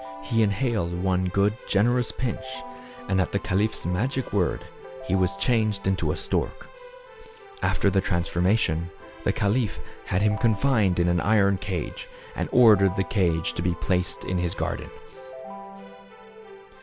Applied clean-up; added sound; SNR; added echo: none; Keyboard (musical); 17 dB; none.